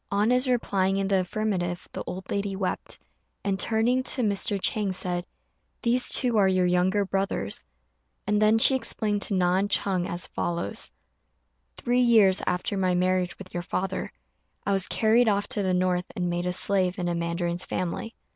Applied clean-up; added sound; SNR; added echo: none; none; none; none.